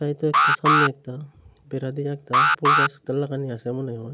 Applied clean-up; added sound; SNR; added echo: none; Alarm; -5 dB; none.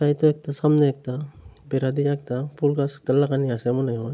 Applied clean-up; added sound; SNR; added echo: none; none; none; none.